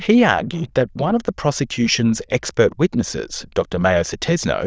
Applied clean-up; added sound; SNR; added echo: neural diffusion model UNIVERSE++.